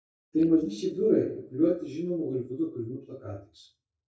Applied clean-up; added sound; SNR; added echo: neural mask model DeepFilterNet 3.